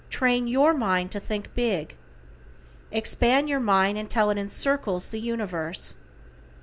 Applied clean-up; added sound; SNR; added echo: none; none; none; none.